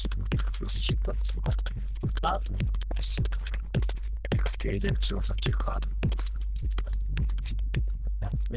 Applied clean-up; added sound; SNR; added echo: neural diffusion model UNIVERSE++.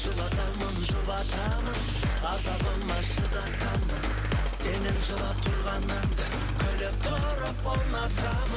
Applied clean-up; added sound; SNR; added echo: none; Tools; 16 dB; none.